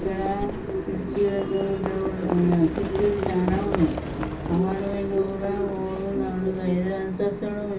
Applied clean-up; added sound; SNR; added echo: none; Livestock, farm animals, working animals; 8 dB; reverberation time 0.3 s.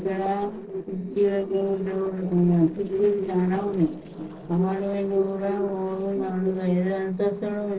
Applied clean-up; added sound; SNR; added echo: neural separator model SepFormer DNS4.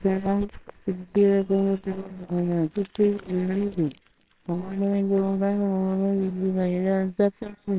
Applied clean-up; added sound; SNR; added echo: neural separator model SepFormer WHAMR!.